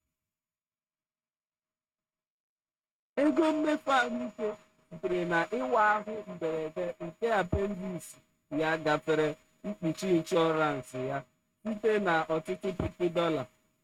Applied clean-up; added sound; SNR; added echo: neural mask model RNNoise.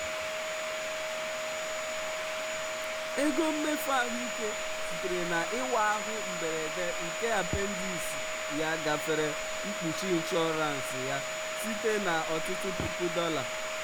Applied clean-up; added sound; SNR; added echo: none; Domestic sounds, home sounds; 0 dB; none.